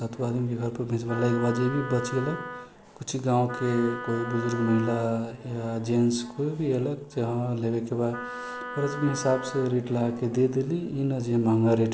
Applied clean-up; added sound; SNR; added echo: none; Wind instrument, woodwind instrument; 11 dB; none.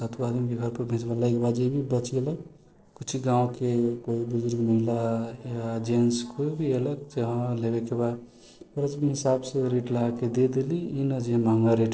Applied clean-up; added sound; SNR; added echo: neural separator model SepFormer DNS4.